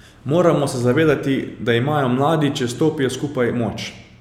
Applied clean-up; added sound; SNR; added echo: none; none; none; none.